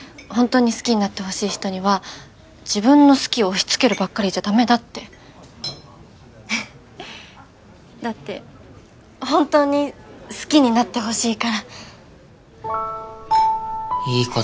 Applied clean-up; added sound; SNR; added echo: none; none; none; none.